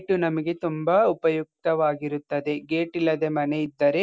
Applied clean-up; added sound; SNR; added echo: none; none; none; none.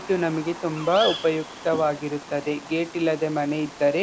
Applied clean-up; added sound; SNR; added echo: none; Bird vocalization, bird call, bird song; 12 dB; none.